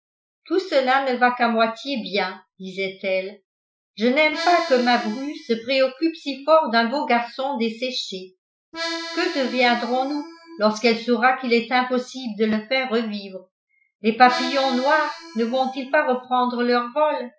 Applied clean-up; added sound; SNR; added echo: classical method Wiener filter.